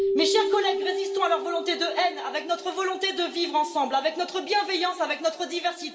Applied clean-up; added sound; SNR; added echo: none; Keyboard (musical); 6 dB; reverberation time 2.6 s.